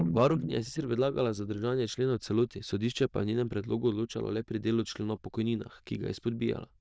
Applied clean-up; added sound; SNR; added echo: neural diffusion model UNIVERSE++.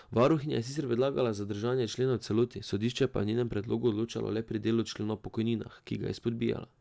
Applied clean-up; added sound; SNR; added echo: none; none; none; none.